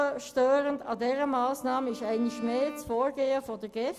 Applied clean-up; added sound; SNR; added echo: none; Bowed string instrument; 18 dB; none.